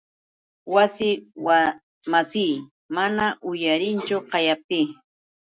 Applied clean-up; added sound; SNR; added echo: none; none; none; none.